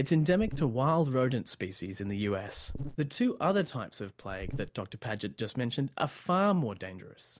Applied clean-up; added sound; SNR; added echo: none; Buzz; 8 dB; none.